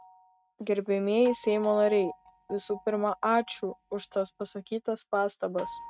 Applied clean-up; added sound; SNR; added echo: neural mask model RNNoise.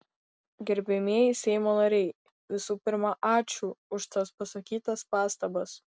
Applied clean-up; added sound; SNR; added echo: none; none; none; none.